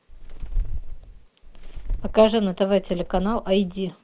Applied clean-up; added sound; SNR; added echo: neural separator model SepFormer DNS4.